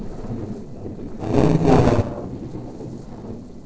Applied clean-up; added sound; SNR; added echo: neural separator model SepFormer DNS4.